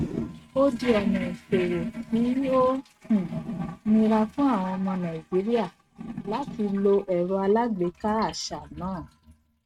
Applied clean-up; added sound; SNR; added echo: neural mask model RNNoise.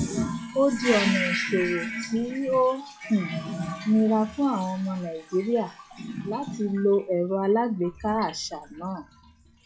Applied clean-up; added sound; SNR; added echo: classical method log-MMSE.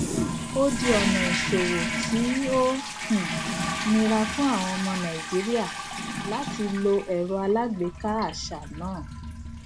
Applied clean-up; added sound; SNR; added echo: none; Toilet flush; 4 dB; none.